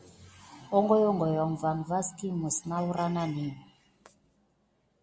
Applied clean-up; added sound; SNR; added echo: none; none; none; none.